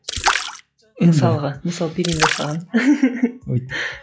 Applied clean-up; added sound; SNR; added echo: classical method log-MMSE.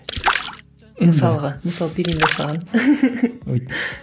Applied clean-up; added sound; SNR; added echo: none; Splash, splatter; 6 dB; none.